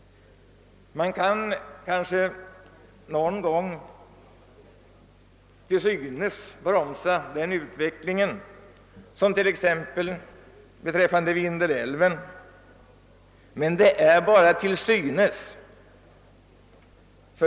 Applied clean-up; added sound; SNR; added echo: none; none; none; none.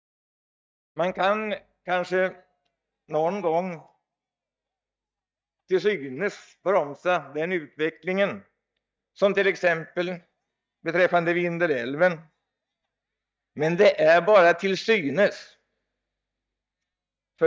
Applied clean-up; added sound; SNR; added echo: neural mask model DeepFilterNet 3.